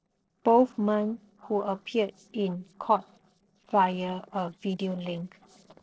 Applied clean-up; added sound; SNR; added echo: neural separator model SepFormer DNS4.